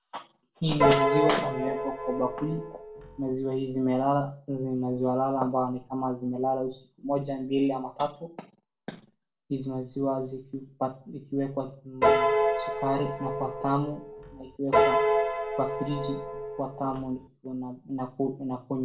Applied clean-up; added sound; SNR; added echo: none; Piano; -3 dB; reverberation time 0.3 s.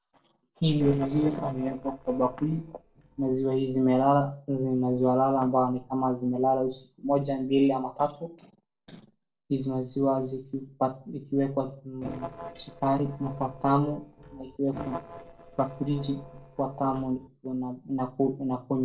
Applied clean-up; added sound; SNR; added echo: neural separator model SepFormer DNS4.